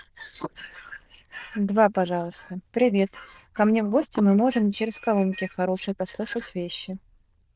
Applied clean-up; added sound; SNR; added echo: neural diffusion model UNIVERSE++.